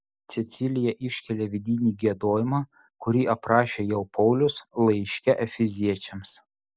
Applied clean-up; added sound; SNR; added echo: none; none; none; none.